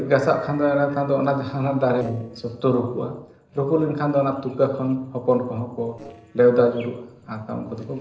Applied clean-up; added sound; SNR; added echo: neural separator model SepFormer DNS4.